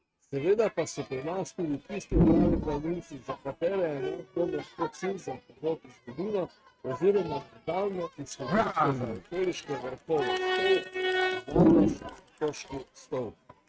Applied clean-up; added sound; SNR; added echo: neural mask model RNNoise.